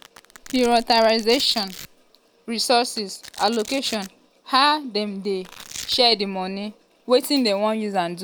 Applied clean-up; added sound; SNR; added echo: none; Domestic sounds, home sounds; 19 dB; none.